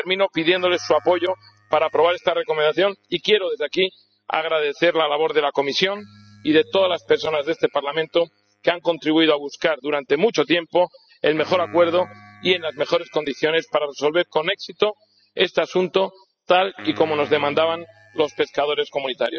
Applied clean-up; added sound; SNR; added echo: classical method spectral subtraction.